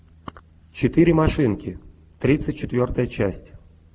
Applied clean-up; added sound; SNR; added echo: none; none; none; none.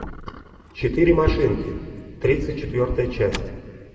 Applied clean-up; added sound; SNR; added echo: none; Slam; 19 dB; reverberation time 2.0 s.